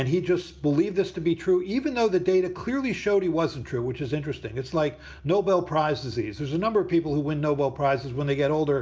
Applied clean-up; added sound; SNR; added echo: none; none; none; none.